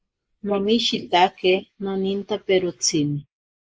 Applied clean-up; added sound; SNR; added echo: neural mask model Resemble Enhance denoiser.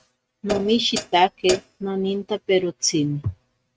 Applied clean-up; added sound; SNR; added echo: neural mask model RNNoise.